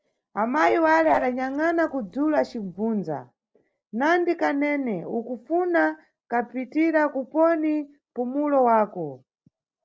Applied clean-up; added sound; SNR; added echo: neural separator model SepFormer DNS4.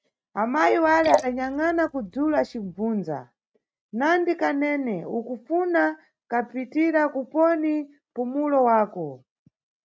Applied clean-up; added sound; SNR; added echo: neural mask model RNNoise.